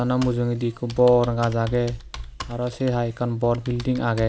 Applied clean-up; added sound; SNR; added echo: none; Computer keyboard; 15 dB; none.